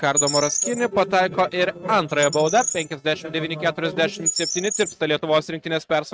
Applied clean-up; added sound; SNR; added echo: neural mask model RNNoise.